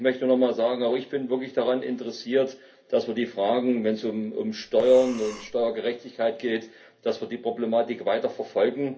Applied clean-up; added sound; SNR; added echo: none; Breathing; 19 dB; reverberation time 0.3 s.